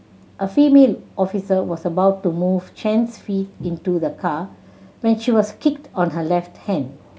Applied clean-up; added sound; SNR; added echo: none; none; none; none.